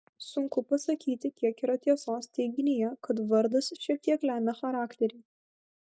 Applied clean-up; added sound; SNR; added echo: none; none; none; none.